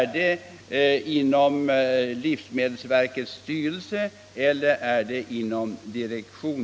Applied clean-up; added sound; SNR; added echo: none; none; none; none.